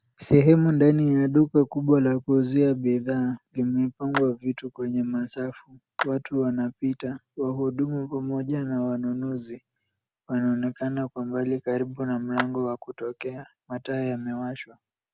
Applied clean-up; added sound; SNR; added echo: none; Clapping; 12 dB; none.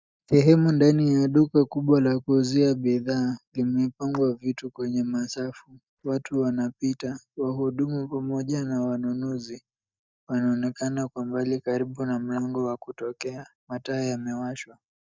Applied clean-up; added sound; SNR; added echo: neural mask model DeepFilterNet 3.